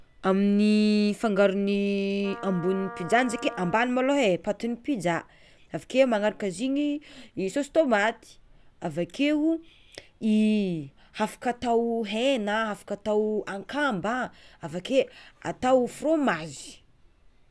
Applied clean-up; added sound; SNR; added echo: none; Wind instrument, woodwind instrument; 15 dB; none.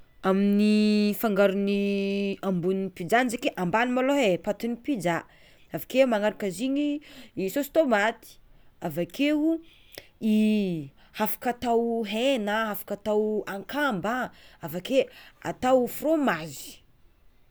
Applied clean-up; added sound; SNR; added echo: none; none; none; none.